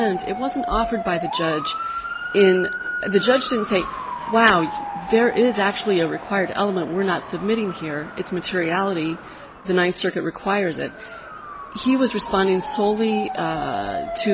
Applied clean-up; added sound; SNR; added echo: none; Motor vehicle (road) / Siren; 9 dB; none.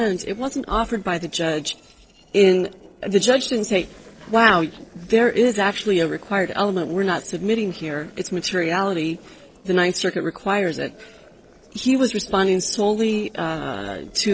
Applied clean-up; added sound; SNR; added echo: neural separator model SepFormer DNS4.